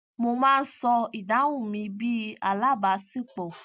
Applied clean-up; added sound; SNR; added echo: none; none; none; none.